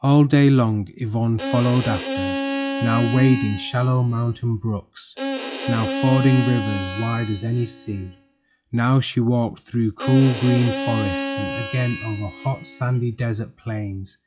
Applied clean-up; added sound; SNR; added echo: classical method log-MMSE.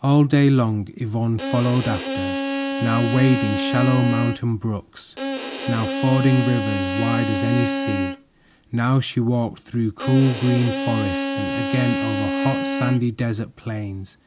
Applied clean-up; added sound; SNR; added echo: none; Bowed string instrument; 4 dB; none.